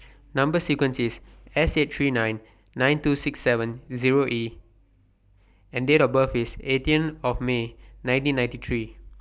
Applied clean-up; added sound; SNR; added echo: none; none; none; none.